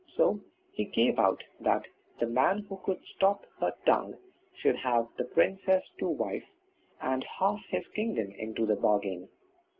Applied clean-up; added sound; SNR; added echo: none; none; none; none.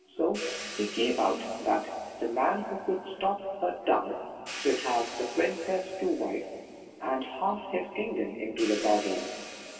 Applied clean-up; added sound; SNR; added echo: none; Hi-hat; 14 dB; reverberation time 2.5 s.